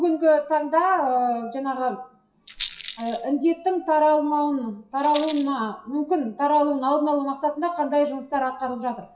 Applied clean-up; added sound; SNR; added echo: classical method WPE with log-MMSE.